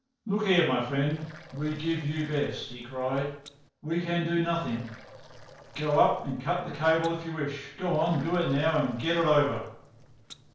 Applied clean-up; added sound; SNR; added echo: neural separator model SepFormer DNS4.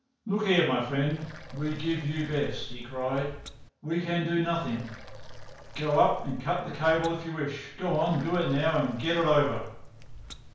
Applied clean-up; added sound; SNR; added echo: none; Water; 13 dB; reverberation time 0.5 s.